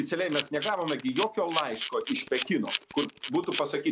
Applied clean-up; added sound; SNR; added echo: none; Camera; 2 dB; none.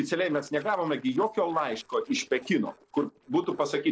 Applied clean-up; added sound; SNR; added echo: neural separator model SepFormer DNS4.